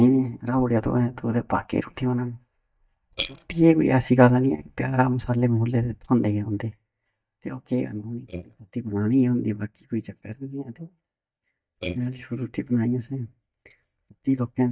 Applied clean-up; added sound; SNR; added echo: neural mask model DeepFilterNet 3.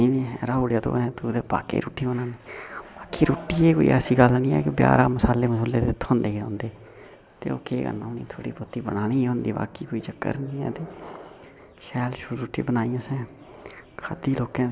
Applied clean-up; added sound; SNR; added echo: none; none; none; none.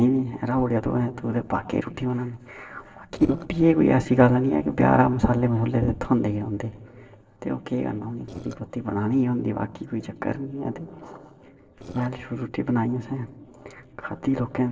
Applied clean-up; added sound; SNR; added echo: neural separator model SepFormer DNS4.